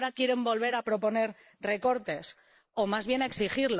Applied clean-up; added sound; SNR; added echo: neural mask model Resemble Enhance denoiser.